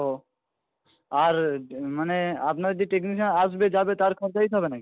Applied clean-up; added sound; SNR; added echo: none; none; none; none.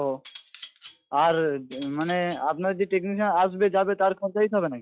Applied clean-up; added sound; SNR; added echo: classical method log-MMSE.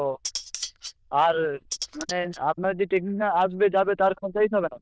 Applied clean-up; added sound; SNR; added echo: neural diffusion model UNIVERSE++.